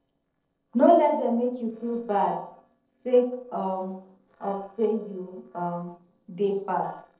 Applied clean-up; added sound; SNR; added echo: neural separator model SepFormer DNS4.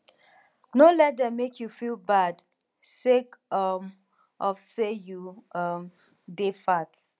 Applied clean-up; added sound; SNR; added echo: none; none; none; none.